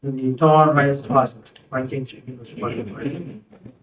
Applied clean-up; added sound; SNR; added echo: neural mask model DeepFilterNet 3.